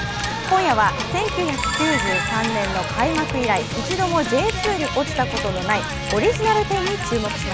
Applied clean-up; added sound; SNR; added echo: none; Clock + Typing; 13 dB; none.